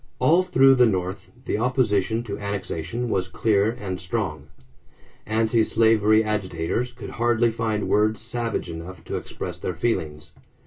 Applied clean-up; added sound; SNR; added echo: none; none; none; reverberation time 0.1 s.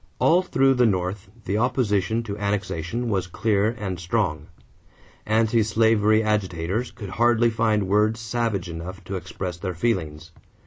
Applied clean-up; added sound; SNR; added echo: none; none; none; none.